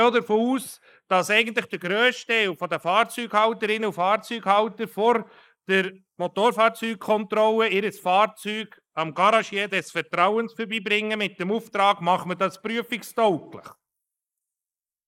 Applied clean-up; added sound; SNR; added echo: neural mask model Resemble Enhance denoiser.